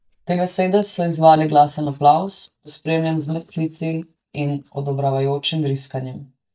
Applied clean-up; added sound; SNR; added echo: neural mask model DeepFilterNet 3.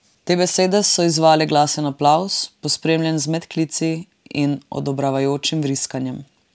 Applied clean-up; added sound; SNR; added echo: none; none; none; none.